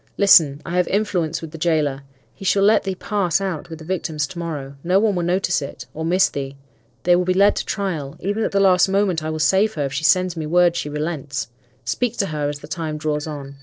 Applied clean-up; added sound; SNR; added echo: neural separator model SepFormer DNS4.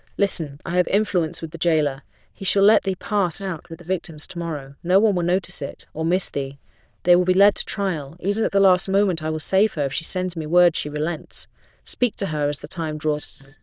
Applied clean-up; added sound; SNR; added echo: neural diffusion model UNIVERSE++.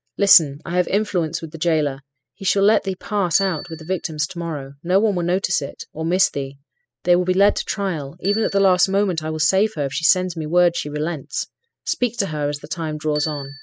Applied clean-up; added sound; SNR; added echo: classical method spectral subtraction.